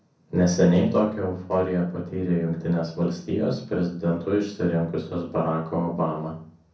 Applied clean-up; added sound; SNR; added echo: none; none; none; reverberation time 0.6 s.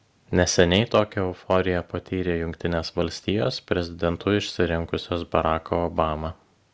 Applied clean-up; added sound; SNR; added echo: none; none; none; none.